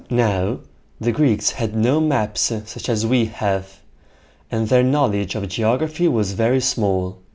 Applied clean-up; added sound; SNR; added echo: none; none; none; none.